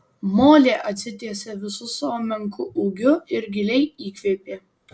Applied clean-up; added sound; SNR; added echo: none; none; none; none.